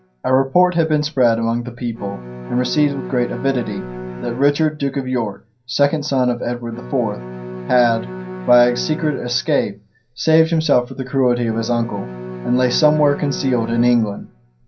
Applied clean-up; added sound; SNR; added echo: none; Bowed string instrument; 13 dB; reverberation time 0.3 s.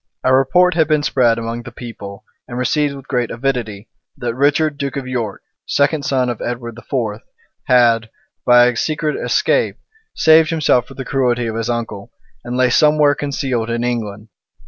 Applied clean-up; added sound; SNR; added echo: none; none; none; none.